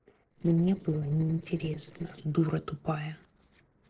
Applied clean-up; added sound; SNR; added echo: neural separator model SepFormer DNS4.